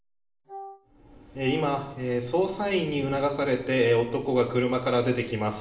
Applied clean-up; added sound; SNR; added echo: none; Wind instrument, woodwind instrument; 17 dB; reverberation time 0.8 s.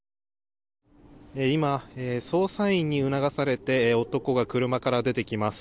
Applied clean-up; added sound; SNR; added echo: none; none; none; none.